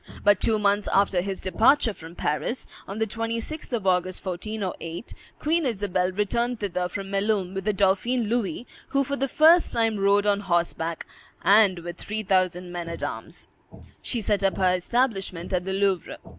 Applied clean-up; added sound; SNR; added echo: none; none; none; none.